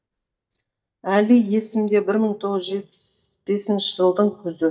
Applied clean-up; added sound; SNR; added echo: neural mask model DeepFilterNet 3.